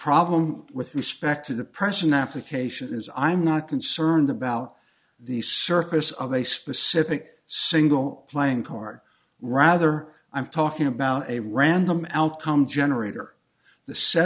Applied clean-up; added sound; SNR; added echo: none; none; none; none.